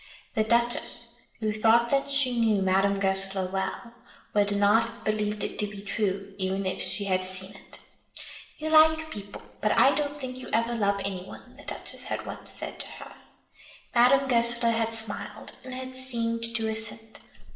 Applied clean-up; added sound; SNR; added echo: none; none; none; reverberation time 0.8 s.